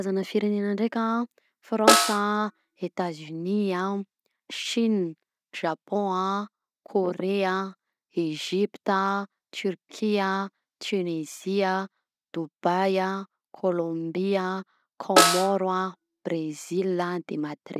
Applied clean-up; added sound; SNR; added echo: none; Snare drum; -2 dB; none.